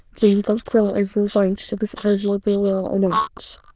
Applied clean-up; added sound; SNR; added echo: neural diffusion model UNIVERSE++.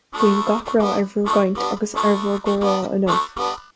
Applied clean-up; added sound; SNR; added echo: none; Harmonica; 4 dB; none.